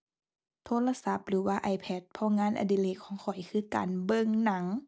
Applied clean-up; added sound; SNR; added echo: none; none; none; none.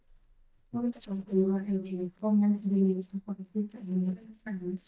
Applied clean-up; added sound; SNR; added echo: neural mask model DeepFilterNet 3.